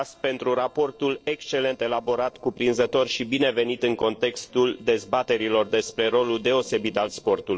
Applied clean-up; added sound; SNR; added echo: neural separator model SepFormer DNS4.